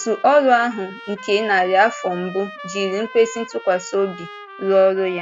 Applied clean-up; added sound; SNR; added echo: none; Trumpet; 16 dB; none.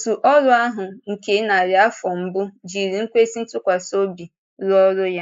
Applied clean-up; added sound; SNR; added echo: neural mask model Resemble Enhance denoiser.